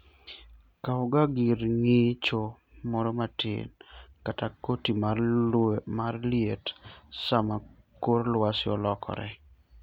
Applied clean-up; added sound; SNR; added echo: none; none; none; none.